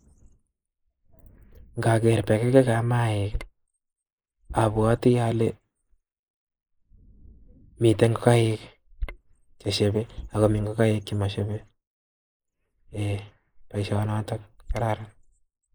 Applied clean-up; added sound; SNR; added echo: neural mask model Resemble Enhance denoiser.